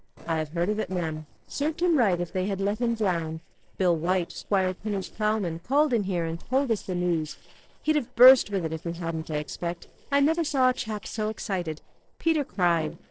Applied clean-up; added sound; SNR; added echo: neural separator model SepFormer DNS4.